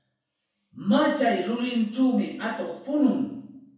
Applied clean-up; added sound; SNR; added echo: none; none; none; reverberation time 0.6 s.